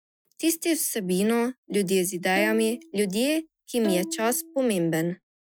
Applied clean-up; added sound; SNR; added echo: classical method Wiener filter.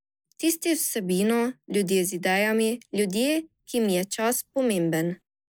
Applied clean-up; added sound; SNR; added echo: neural mask model Resemble Enhance denoiser.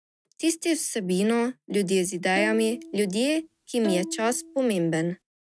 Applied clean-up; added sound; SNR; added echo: neural mask model RNNoise.